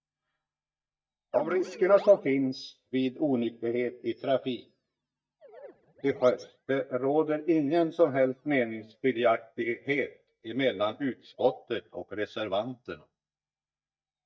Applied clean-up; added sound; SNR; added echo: neural mask model DeepFilterNet 3.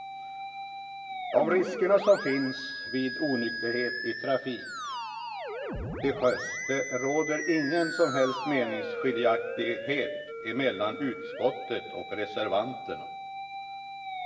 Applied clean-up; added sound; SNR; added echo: none; Musical instrument; 6 dB; reverberation time 0.9 s.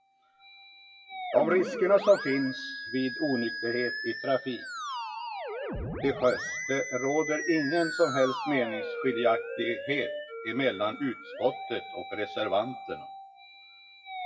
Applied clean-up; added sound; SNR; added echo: classical method WPE with log-MMSE.